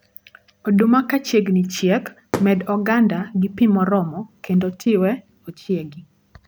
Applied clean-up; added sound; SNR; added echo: none; Fireworks; 16 dB; none.